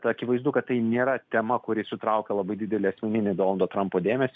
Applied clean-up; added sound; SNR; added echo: none; none; none; none.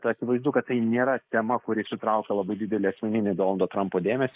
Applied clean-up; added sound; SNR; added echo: neural mask model Resemble Enhance denoiser.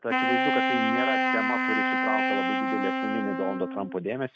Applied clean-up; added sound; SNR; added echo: neural mask model RNNoise.